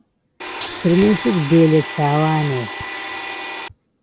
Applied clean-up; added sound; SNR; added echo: none; Domestic sounds, home sounds; 9 dB; none.